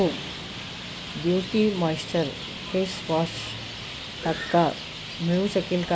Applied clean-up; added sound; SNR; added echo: none; Traffic noise, roadway noise; 9 dB; none.